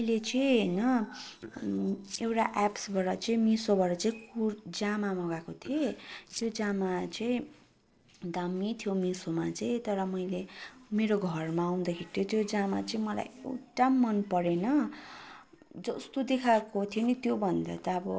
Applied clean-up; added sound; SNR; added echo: neural separator model SepFormer DNS4.